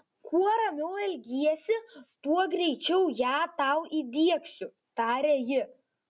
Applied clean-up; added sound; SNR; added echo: none; none; none; none.